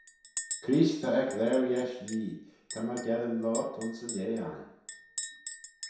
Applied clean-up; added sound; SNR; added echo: none; Chink, clink; 11 dB; reverberation time 0.7 s.